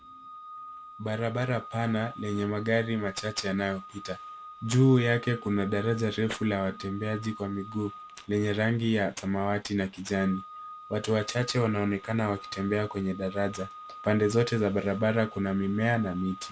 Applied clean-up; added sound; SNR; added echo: none; Organ; 17 dB; none.